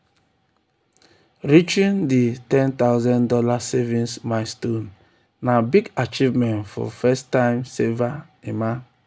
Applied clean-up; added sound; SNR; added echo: none; none; none; none.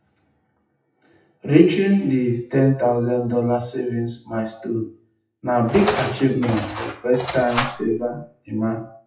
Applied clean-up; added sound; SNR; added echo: classical method WPE with log-MMSE.